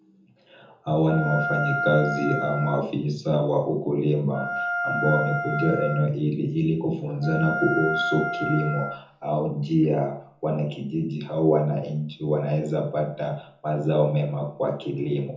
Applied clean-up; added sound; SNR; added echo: none; Wind instrument, woodwind instrument; 4 dB; reverberation time 0.5 s.